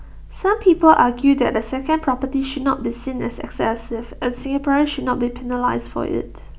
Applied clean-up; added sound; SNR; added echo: none; none; none; none.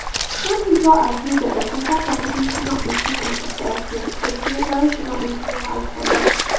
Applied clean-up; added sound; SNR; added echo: none; Stream; 2 dB; reverberation time 0.6 s.